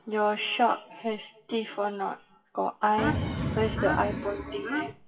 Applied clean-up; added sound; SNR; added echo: classical method WPE with log-MMSE.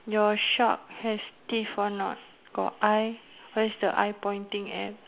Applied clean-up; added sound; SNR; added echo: none; none; none; none.